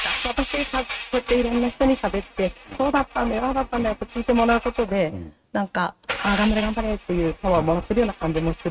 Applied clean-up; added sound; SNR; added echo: neural mask model RNNoise.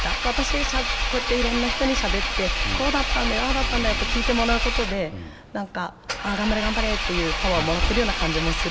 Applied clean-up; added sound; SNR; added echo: none; Engine; -2 dB; none.